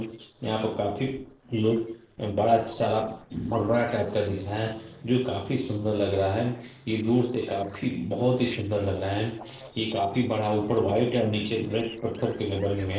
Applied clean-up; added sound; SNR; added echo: neural separator model SepFormer DNS4.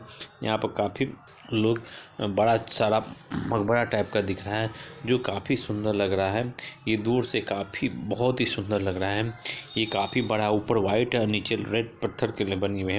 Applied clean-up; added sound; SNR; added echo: none; none; none; none.